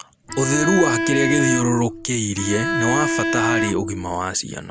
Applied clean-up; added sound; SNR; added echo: none; Bowed string instrument; 1 dB; none.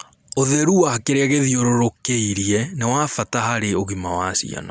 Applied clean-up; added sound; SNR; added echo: none; none; none; none.